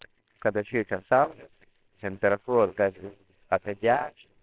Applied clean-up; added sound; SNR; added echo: neural separator model SepFormer WHAMR!.